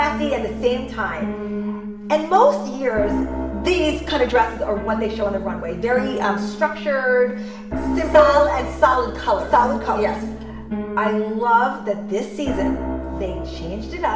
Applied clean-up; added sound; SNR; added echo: none; Piano; 7 dB; reverberation time 0.8 s.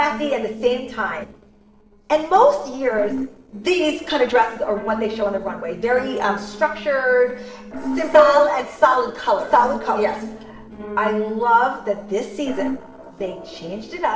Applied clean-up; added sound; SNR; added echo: neural separator model SepFormer DNS4.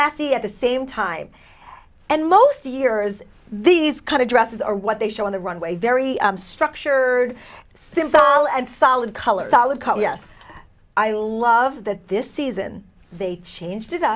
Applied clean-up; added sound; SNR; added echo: none; none; none; none.